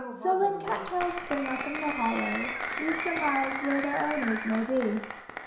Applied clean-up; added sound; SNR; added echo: none; Applause; 5 dB; reverberation time 0.7 s.